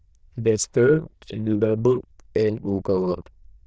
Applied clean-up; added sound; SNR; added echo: neural diffusion model UNIVERSE++.